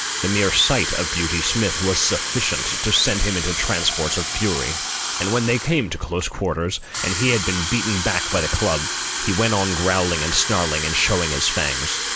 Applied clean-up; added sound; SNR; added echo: none; Fill (with liquid) / Water tap, faucet; 3 dB; none.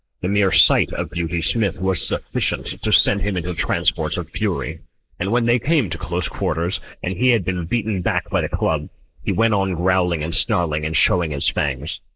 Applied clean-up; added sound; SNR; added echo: neural mask model Resemble Enhance denoiser.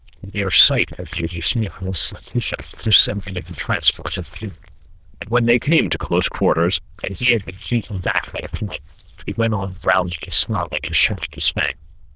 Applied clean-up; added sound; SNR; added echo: neural diffusion model UNIVERSE++.